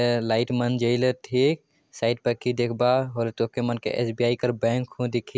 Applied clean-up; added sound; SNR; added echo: none; none; none; none.